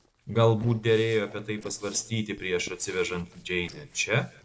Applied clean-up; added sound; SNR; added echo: neural separator model SepFormer DNS4.